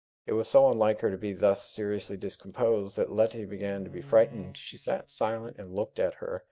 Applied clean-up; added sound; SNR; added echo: neural mask model DeepFilterNet 3.